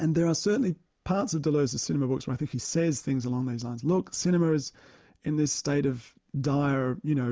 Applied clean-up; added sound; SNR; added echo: none; none; none; none.